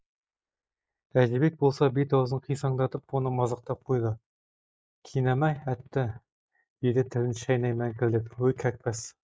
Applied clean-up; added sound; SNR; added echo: neural mask model Resemble Enhance denoiser.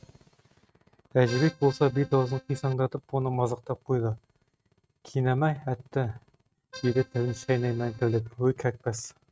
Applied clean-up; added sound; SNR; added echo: neural mask model RNNoise.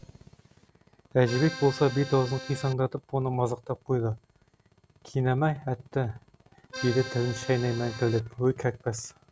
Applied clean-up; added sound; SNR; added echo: none; Accordion; 10 dB; none.